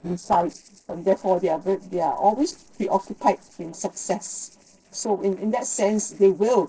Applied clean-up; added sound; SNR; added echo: neural separator model SepFormer DNS4.